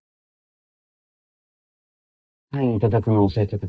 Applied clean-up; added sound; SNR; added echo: neural mask model DeepFilterNet 3.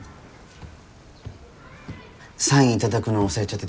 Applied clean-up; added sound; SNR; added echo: none; none; none; none.